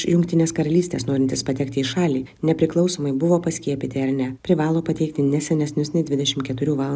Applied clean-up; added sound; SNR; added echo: none; none; none; none.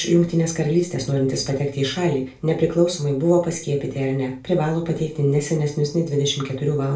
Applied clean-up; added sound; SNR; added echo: none; none; none; reverberation time 0.3 s.